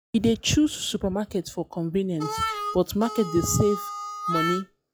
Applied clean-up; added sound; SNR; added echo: classical method log-MMSE.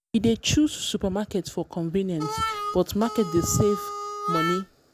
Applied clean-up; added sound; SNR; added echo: none; Harmonica; 5 dB; none.